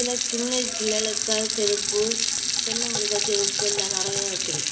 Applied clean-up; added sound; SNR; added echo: none; Sink (filling or washing) / Water tap, faucet; -4 dB; reverberation time 1.4 s.